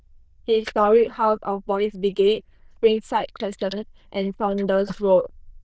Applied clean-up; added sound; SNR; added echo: neural diffusion model UNIVERSE++.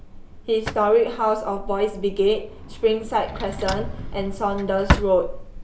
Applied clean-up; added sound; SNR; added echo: none; Drawer open or close; 6 dB; none.